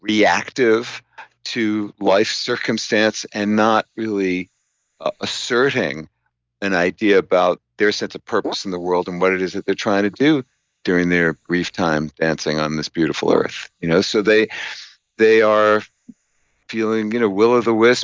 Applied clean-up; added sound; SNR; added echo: neural mask model Resemble Enhance denoiser.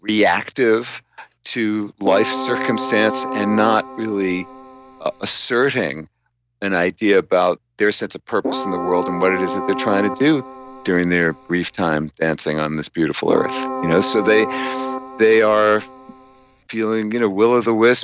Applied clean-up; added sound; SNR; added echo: none; Keyboard (musical); 8 dB; none.